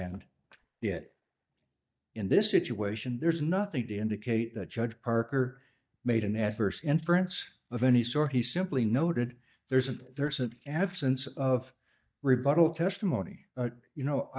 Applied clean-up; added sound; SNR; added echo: neural mask model DeepFilterNet 3.